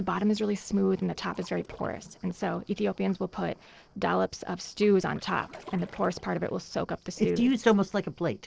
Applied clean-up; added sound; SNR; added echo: neural separator model SepFormer DNS4.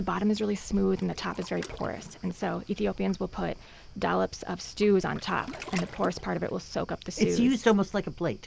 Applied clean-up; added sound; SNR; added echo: none; Waves, surf; 16 dB; none.